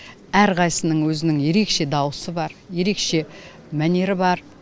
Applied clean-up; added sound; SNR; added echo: none; none; none; none.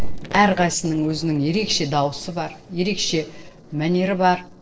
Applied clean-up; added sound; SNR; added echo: neural separator model SepFormer DNS4.